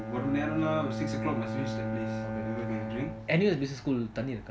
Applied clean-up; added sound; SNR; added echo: none; Bowed string instrument; 4 dB; none.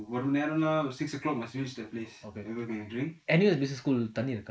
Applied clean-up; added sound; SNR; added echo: neural mask model Resemble Enhance denoiser.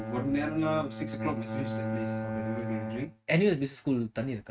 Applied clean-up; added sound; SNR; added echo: neural mask model RNNoise.